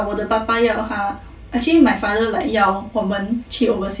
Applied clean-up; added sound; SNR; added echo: none; none; none; reverberation time 0.2 s.